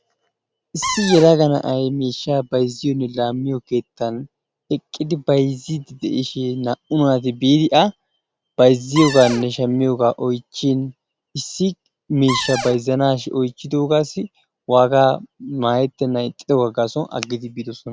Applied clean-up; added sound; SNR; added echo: none; Cupboard open or close; 6 dB; none.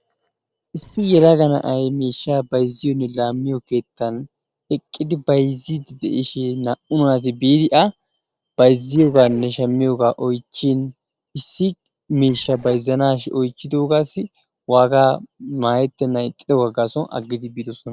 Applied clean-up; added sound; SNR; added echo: neural separator model SepFormer DNS4.